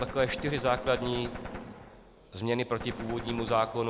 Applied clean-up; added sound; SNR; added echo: none; Gunshot, gunfire; 10 dB; none.